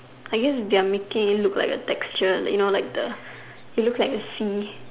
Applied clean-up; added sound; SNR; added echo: none; none; none; none.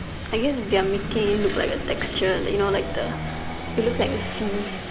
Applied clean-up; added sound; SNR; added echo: none; Engine / Vehicle; 4 dB; none.